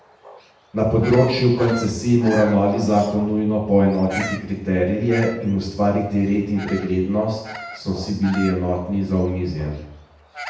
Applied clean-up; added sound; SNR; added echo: none; Bird vocalization, bird call, bird song; 16 dB; reverberation time 0.8 s.